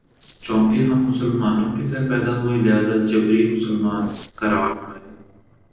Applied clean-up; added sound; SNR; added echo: neural separator model SepFormer DNS4.